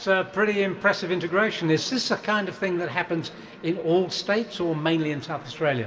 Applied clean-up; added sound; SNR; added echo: none; none; none; reverberation time 1.3 s.